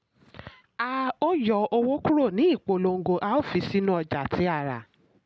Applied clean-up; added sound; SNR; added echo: none; none; none; none.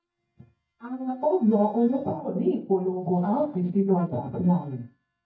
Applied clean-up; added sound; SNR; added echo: neural mask model DeepFilterNet 3.